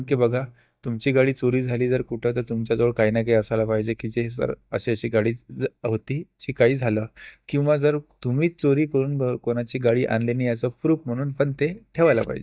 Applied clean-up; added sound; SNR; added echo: neural mask model DeepFilterNet 3.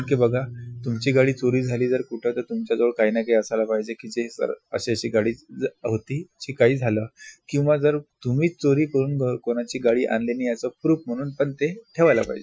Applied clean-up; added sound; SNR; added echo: classical method Wiener filter.